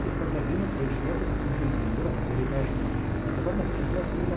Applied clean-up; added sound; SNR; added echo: none; Engine / Boat, Water vehicle; -3 dB; reverberation time 0.5 s.